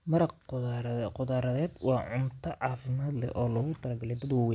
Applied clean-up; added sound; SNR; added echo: none; none; none; none.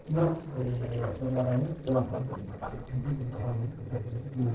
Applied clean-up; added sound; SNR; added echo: neural separator model SepFormer DNS4.